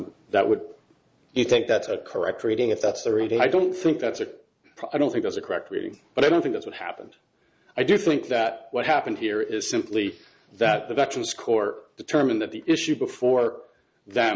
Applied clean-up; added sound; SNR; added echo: none; none; none; none.